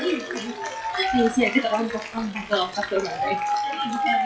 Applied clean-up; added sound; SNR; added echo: classical method WPE with log-MMSE.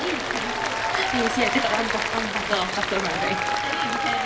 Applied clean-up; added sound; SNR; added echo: none; Applause; -2 dB; reverberation time 2.0 s.